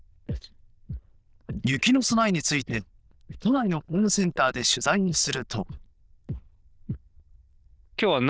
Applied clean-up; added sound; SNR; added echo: neural diffusion model UNIVERSE++.